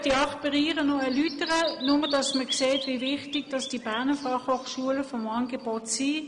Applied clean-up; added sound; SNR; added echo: none; Bird vocalization, bird call, bird song; 13 dB; none.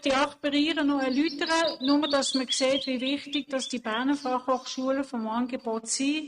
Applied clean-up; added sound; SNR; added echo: neural mask model RNNoise.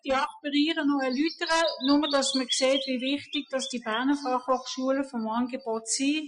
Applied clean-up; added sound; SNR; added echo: classical method Wiener filter.